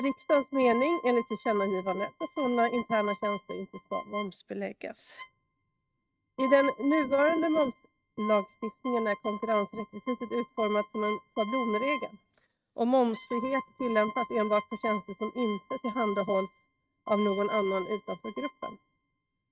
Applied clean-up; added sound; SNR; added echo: neural mask model RNNoise.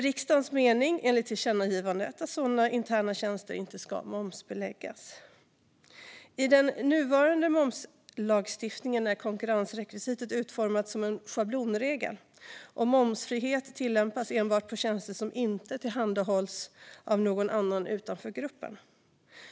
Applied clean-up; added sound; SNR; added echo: none; none; none; none.